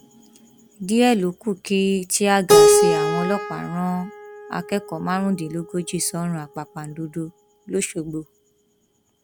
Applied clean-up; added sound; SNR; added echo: none; Keyboard (musical); 0 dB; none.